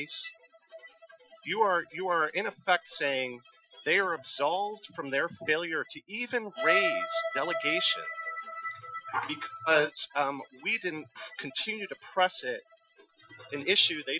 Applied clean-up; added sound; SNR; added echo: classical method Wiener filter.